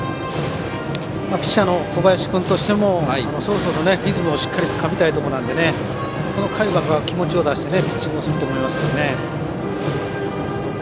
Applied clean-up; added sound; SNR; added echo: none; none; none; none.